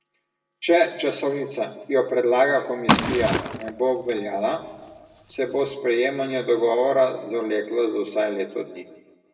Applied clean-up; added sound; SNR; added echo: none; Liquid; 4 dB; reverberation time 1.0 s.